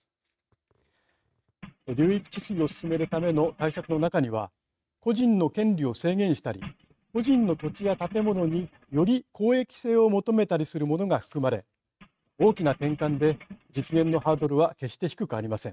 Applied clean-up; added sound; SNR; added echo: neural mask model RNNoise.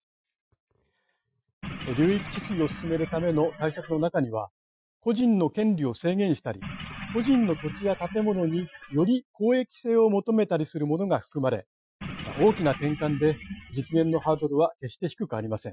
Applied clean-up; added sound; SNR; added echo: classical method Wiener filter.